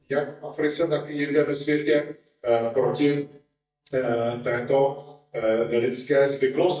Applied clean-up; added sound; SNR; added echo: neural mask model DeepFilterNet 3.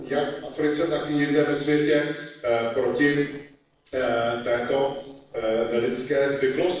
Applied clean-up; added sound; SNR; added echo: neural separator model SepFormer DNS4.